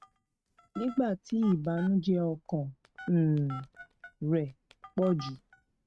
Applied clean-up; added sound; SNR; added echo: neural mask model RNNoise.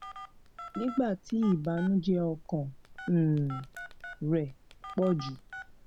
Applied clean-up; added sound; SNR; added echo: none; Telephone; 15 dB; none.